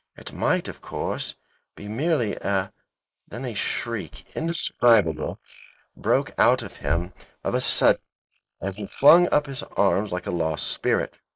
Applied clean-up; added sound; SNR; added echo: neural mask model Resemble Enhance denoiser.